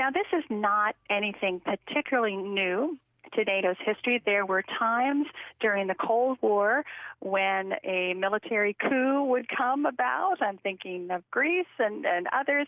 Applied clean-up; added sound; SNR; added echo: none; none; none; none.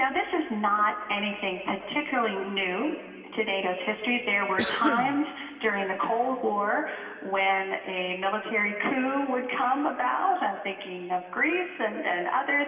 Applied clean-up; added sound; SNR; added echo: none; Cough; 4 dB; reverberation time 2.5 s.